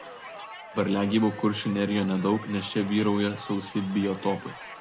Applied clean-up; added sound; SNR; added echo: none; Crowd; 15 dB; none.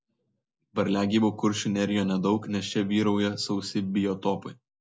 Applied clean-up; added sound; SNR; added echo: none; none; none; none.